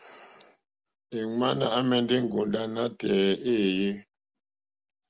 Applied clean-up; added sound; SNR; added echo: none; none; none; none.